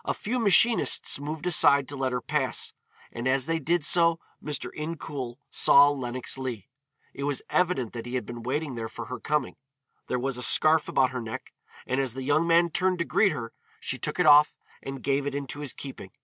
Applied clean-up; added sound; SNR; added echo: none; none; none; none.